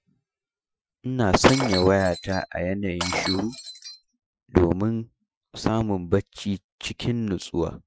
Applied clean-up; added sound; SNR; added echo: classical method Wiener filter.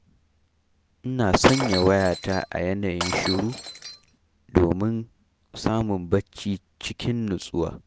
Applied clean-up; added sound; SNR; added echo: none; Shatter; 7 dB; none.